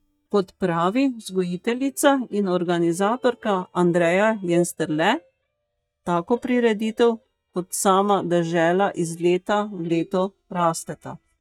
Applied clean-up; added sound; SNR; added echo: neural mask model DeepFilterNet 3.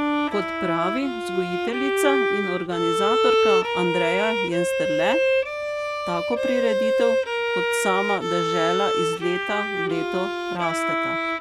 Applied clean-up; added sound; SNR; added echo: none; Bowed string instrument; -4 dB; none.